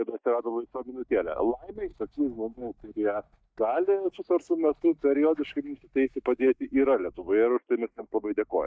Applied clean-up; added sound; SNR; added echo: neural mask model DeepFilterNet 3.